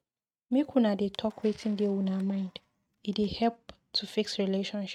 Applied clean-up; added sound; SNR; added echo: neural mask model RNNoise.